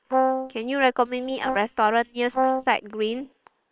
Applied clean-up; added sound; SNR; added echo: neural separator model SepFormer WHAM!.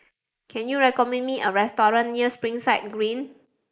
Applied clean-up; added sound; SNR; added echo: neural mask model Resemble Enhance denoiser.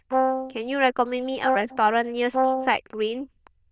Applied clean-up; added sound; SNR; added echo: neural diffusion model UNIVERSE++.